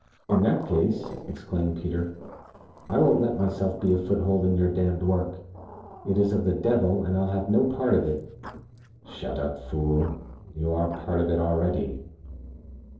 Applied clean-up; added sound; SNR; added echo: neural separator model SepFormer DNS4.